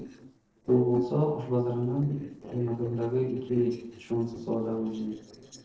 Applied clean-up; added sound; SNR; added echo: neural separator model SepFormer DNS4.